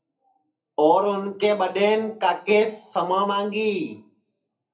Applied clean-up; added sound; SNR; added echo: none; none; none; reverberation time 0.3 s.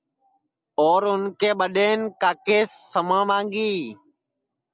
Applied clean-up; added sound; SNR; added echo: none; none; none; none.